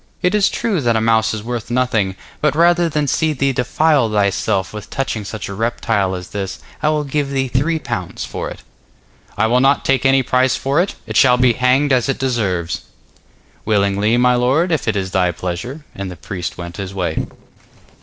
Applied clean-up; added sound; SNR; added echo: neural separator model SepFormer DNS4.